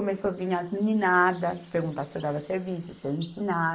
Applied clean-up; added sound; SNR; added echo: neural mask model Resemble Enhance denoiser.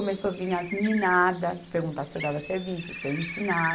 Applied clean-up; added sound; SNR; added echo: none; Bird; 11 dB; none.